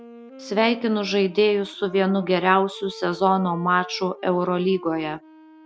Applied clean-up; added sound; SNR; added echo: none; Wind instrument, woodwind instrument; 19 dB; none.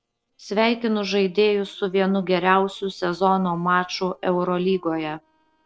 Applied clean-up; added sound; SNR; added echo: neural separator model SepFormer DNS4.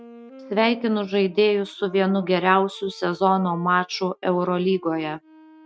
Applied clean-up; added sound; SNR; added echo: neural mask model RNNoise.